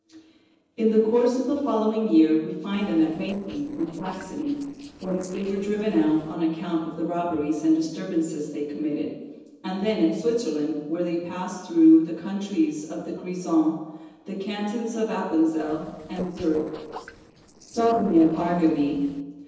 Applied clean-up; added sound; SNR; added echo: neural separator model SepFormer DNS4.